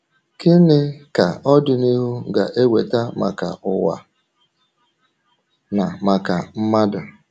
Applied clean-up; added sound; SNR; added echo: none; none; none; none.